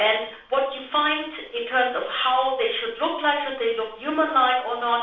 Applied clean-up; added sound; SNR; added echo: none; none; none; reverberation time 0.5 s.